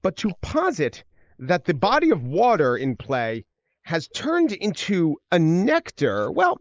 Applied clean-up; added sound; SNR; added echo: neural mask model Resemble Enhance denoiser.